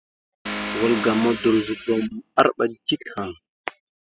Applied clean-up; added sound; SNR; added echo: classical method spectral subtraction.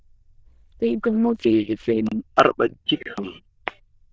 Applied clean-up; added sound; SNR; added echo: neural diffusion model UNIVERSE++.